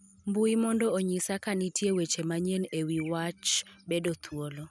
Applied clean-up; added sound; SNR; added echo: none; none; none; none.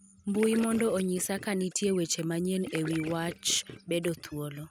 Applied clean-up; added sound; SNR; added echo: none; Gurgling / Liquid; 15 dB; none.